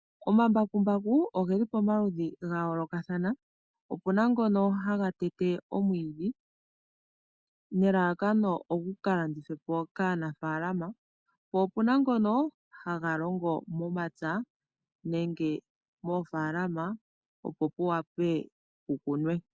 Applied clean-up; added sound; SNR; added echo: none; none; none; none.